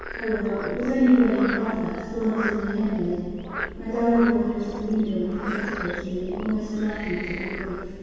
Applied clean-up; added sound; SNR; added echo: none; Frog; 10 dB; reverberation time 2.0 s.